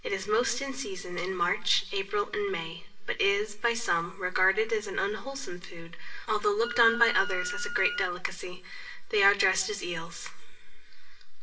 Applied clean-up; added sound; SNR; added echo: none; Wind instrument, woodwind instrument; 10 dB; reverberation time 0.8 s.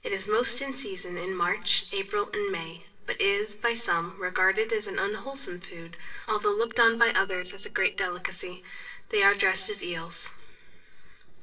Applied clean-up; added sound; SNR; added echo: neural separator model SepFormer DNS4.